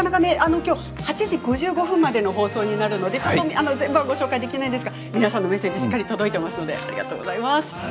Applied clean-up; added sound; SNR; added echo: none; none; none; none.